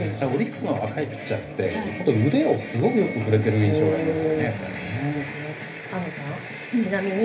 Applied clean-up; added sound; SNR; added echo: none; none; none; reverberation time 0.3 s.